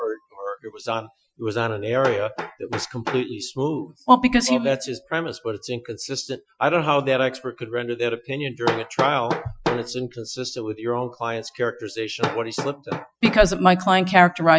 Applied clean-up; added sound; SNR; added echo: classical method Wiener filter.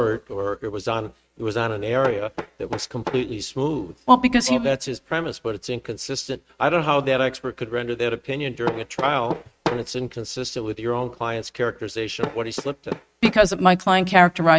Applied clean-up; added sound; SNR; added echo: neural mask model RNNoise.